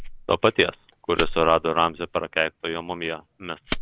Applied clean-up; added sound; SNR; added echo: none; Fire; 10 dB; none.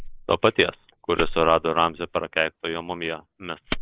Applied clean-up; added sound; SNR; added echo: neural mask model Resemble Enhance denoiser.